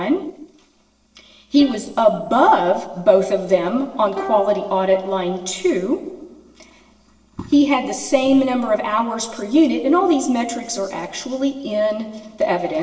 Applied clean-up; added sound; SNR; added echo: neural separator model SepFormer DNS4.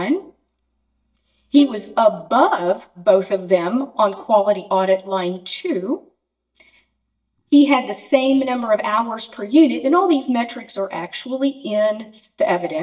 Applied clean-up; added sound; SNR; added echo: neural mask model DeepFilterNet 3.